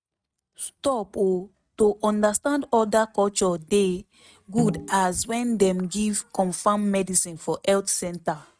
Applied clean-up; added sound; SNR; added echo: neural mask model RNNoise.